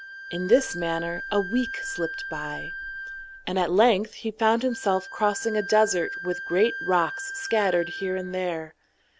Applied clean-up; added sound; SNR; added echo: none; Wind instrument, woodwind instrument; 10 dB; none.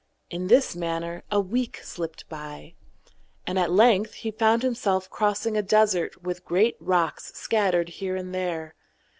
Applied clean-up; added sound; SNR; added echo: none; none; none; none.